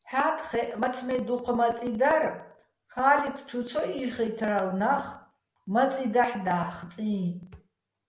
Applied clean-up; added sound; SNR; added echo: none; none; none; none.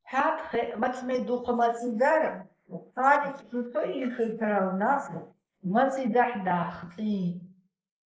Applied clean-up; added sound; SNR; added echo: neural mask model Resemble Enhance denoiser.